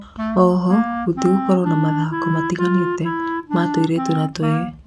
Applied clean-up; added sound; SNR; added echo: none; Wind instrument, woodwind instrument; 4 dB; none.